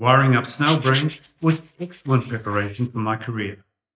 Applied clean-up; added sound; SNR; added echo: neural mask model DeepFilterNet 3.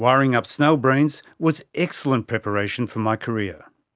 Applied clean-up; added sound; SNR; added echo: none; none; none; none.